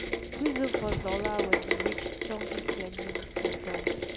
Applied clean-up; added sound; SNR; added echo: none; Rain; -4 dB; none.